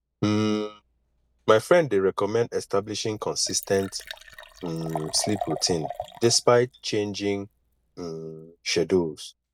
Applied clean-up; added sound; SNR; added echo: none; Liquid; 16 dB; none.